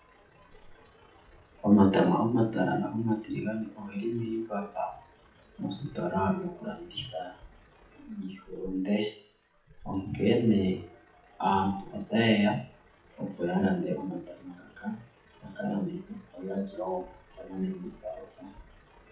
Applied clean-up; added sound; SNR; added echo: classical method WPE with log-MMSE.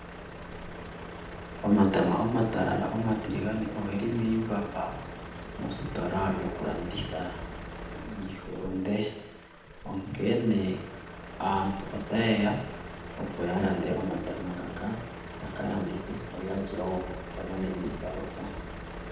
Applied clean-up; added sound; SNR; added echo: none; Truck; 9 dB; reverberation time 0.8 s.